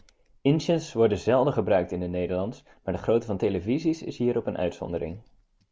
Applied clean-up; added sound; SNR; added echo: none; none; none; none.